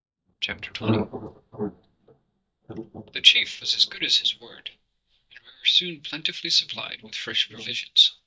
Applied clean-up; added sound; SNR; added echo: neural mask model DeepFilterNet 3.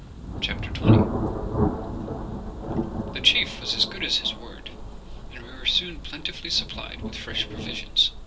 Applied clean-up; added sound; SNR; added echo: none; Thunder; -1 dB; reverberation time 0.2 s.